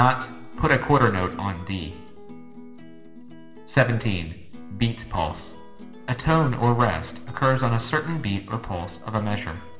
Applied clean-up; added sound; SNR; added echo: none; Acoustic guitar; 19 dB; reverberation time 0.8 s.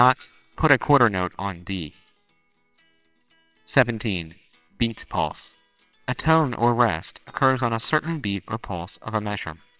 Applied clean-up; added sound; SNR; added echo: neural separator model SepFormer WHAMR!.